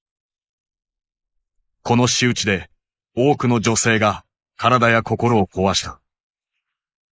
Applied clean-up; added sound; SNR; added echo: neural mask model Resemble Enhance denoiser.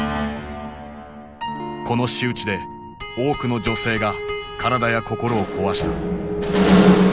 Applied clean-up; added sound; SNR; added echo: none; Acoustic guitar / Strum; 14 dB; none.